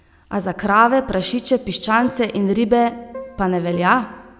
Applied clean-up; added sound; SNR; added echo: none; Keyboard (musical); 17 dB; none.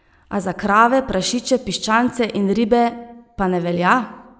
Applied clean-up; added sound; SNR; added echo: neural mask model Resemble Enhance denoiser.